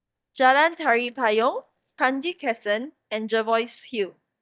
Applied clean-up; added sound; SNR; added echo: neural mask model DeepFilterNet 3.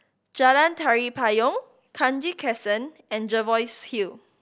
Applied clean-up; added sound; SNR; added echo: none; none; none; none.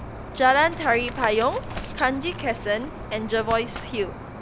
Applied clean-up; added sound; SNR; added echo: none; Cricket + Tap; 10 dB; none.